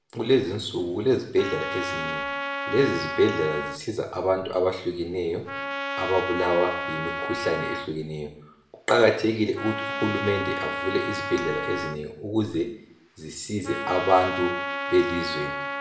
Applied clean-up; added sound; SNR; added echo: none; Trumpet; 6 dB; reverberation time 0.6 s.